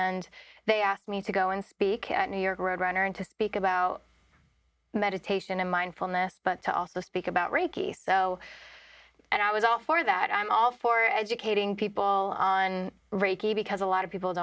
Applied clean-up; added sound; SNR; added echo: none; none; none; none.